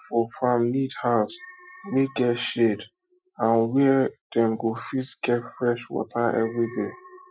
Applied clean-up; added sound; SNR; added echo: classical method Wiener filter.